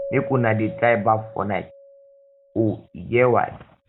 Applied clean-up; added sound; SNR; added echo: none; Keyboard (musical); 15 dB; none.